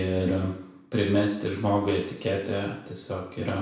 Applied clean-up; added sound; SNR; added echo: none; none; none; reverberation time 0.6 s.